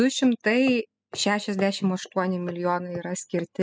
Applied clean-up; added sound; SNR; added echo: classical method spectral subtraction.